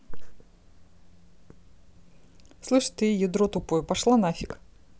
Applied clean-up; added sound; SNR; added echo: none; none; none; none.